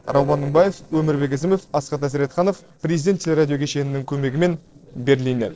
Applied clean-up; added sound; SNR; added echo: neural separator model SepFormer DNS4.